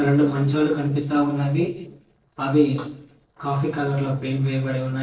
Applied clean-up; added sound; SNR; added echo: neural separator model SepFormer DNS4.